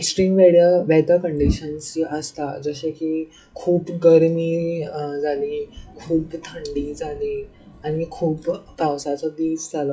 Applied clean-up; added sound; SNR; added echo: classical method WPE with log-MMSE.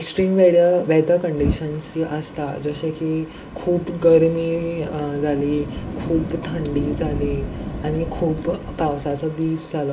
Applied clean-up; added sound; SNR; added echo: none; Fire; 10 dB; reverberation time 0.2 s.